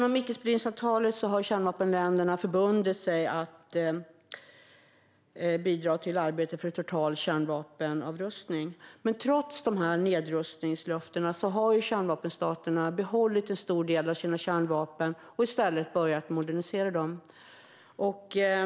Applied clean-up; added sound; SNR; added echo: none; none; none; none.